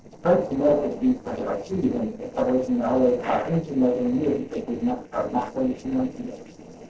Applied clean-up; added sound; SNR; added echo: neural separator model SepFormer DNS4.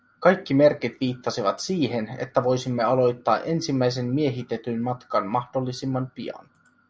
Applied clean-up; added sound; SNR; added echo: none; none; none; none.